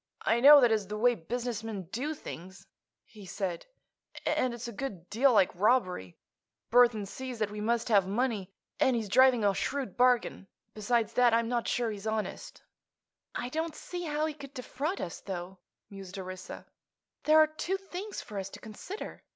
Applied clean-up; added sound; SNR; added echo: none; none; none; none.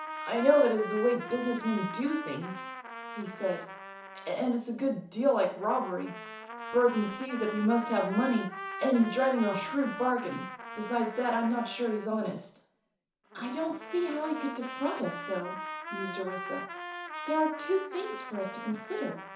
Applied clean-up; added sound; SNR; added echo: none; Trumpet; 10 dB; reverberation time 0.9 s.